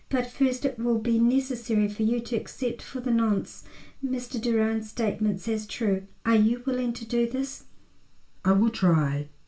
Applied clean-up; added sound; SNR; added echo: none; none; none; reverberation time 0.2 s.